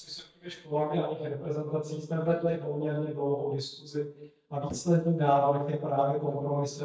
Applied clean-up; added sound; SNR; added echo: neural mask model DeepFilterNet 3.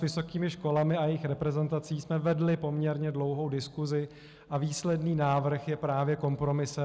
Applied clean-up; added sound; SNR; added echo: none; none; none; none.